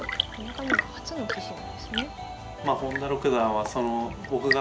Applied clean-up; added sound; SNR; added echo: none; Tap / Fill (with liquid) / Trickle, dribble / Chirp, tweet / Engine; 5 dB; none.